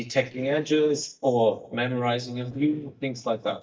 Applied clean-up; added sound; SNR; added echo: neural mask model DeepFilterNet 3.